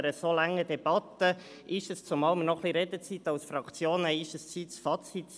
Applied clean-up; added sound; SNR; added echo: none; none; none; none.